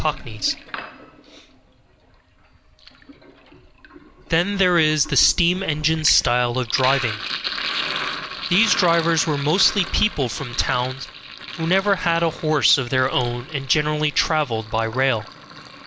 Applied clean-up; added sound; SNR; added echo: none; Sink (filling or washing); 10 dB; none.